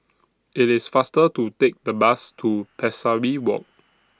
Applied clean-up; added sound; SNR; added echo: none; none; none; none.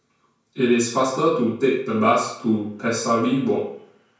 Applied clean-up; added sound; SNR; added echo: none; none; none; reverberation time 0.5 s.